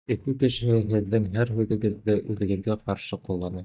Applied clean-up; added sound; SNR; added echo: neural mask model DeepFilterNet 3.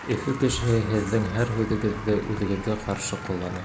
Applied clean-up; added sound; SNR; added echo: none; Explosion + Applause; 12 dB; none.